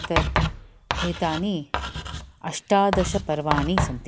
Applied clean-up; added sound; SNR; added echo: none; Writing; 2 dB; none.